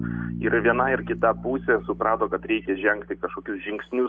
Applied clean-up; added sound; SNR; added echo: none; Bass guitar; 11 dB; none.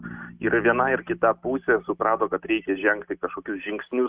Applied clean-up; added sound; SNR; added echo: neural mask model RNNoise.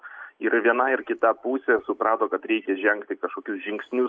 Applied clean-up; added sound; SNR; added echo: none; none; none; none.